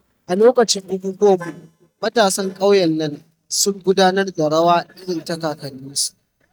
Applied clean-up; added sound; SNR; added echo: neural mask model DeepFilterNet 3.